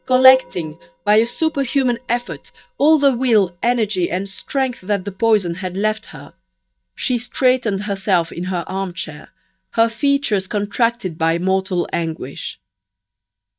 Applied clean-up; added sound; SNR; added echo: neural mask model DeepFilterNet 3.